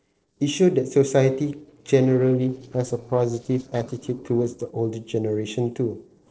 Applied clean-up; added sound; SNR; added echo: neural separator model SepFormer DNS4.